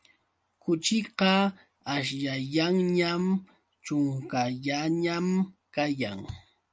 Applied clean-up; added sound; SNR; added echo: none; none; none; none.